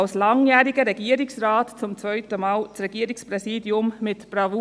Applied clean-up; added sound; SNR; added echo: none; none; none; none.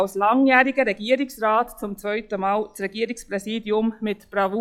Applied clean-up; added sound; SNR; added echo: classical method log-MMSE.